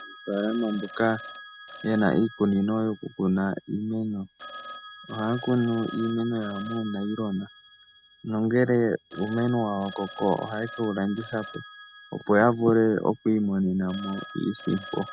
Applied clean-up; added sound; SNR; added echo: none; Telephone; 12 dB; none.